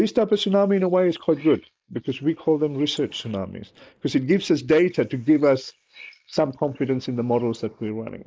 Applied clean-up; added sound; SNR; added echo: neural mask model Resemble Enhance denoiser.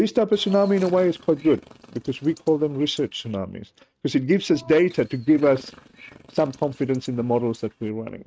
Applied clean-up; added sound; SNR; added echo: neural mask model RNNoise.